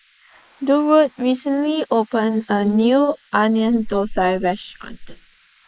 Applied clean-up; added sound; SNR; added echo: neural mask model Resemble Enhance denoiser.